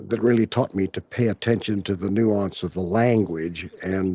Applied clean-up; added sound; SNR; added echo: neural separator model SepFormer DNS4.